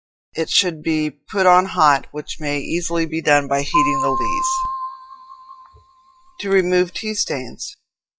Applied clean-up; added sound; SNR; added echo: classical method log-MMSE.